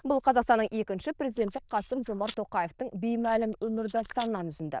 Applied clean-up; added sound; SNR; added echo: neural diffusion model UNIVERSE++.